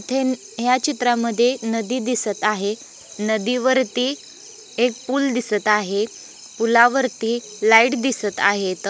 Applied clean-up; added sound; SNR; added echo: none; none; none; none.